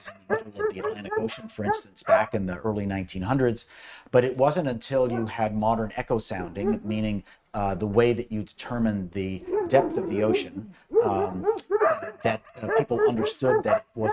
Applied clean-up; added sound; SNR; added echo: neural mask model RNNoise.